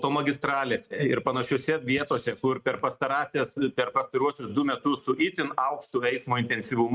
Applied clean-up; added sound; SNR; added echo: neural mask model RNNoise.